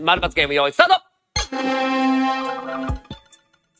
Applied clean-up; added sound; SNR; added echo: neural mask model RNNoise.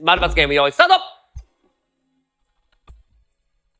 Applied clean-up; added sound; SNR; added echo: neural mask model DeepFilterNet 3.